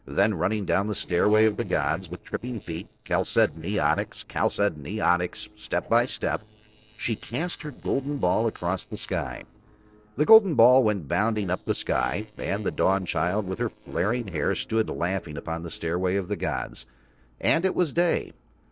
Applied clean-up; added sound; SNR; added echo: neural separator model SepFormer DNS4.